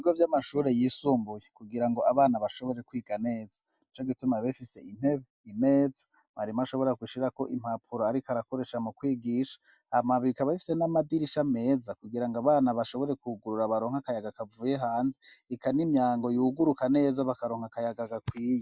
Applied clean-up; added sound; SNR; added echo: none; none; none; none.